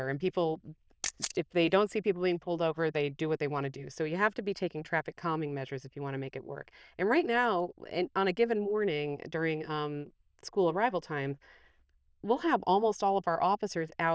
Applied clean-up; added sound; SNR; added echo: neural diffusion model UNIVERSE++.